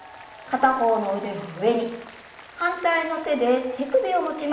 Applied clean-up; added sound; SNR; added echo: none; Applause; 20 dB; reverberation time 0.8 s.